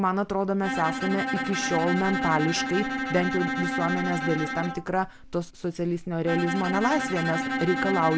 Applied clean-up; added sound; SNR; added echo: none; Bowed string instrument; 4 dB; none.